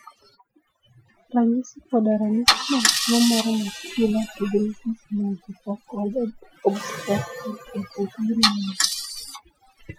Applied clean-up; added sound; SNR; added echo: classical method Wiener filter.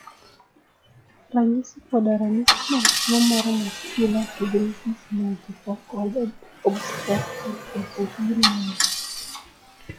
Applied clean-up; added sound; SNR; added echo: classical method log-MMSE.